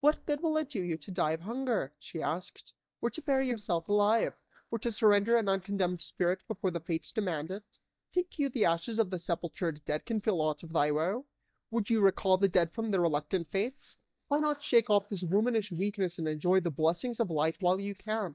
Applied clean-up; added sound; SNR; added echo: neural mask model DeepFilterNet 3.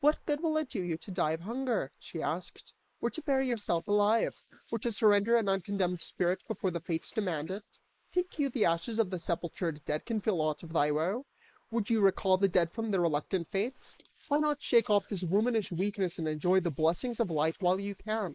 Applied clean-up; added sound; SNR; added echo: neural mask model Resemble Enhance denoiser.